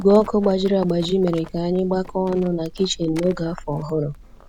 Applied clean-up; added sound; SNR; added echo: none; Livestock, farm animals, working animals; 17 dB; none.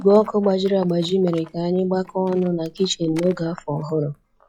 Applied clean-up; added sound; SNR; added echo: classical method log-MMSE.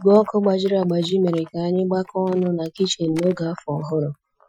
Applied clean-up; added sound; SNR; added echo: classical method Wiener filter.